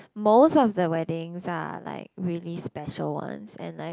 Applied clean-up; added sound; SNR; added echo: none; none; none; none.